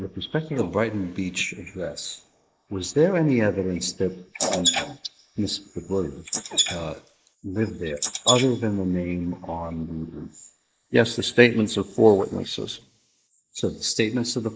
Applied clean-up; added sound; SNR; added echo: neural mask model Resemble Enhance denoiser.